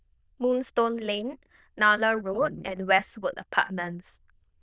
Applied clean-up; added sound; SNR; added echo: neural diffusion model UNIVERSE++.